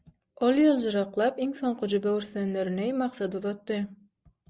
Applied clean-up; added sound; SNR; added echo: none; none; none; none.